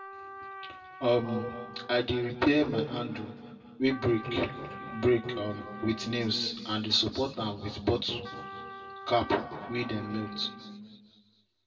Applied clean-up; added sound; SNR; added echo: none; Trumpet; 15 dB; reverberation time 2.0 s.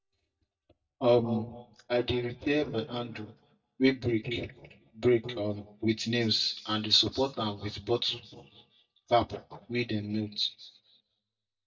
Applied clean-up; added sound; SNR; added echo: neural mask model DeepFilterNet 3.